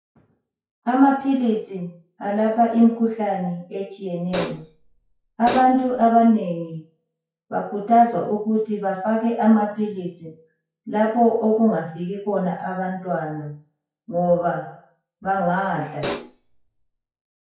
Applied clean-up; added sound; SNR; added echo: classical method WPE with log-MMSE.